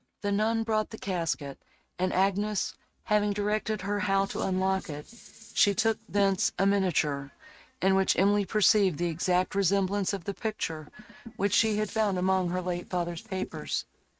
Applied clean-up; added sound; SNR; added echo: neural mask model RNNoise.